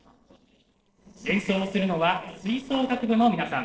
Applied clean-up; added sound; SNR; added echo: neural separator model SepFormer DNS4.